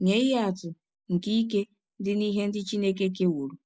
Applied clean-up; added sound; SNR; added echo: none; none; none; none.